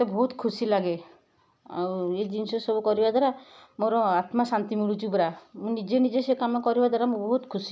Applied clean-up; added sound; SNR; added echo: none; none; none; none.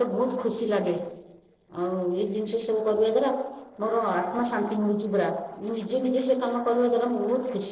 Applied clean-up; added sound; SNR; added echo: neural separator model SepFormer DNS4.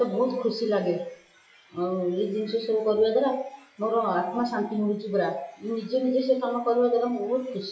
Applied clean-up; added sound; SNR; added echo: classical method WPE with log-MMSE.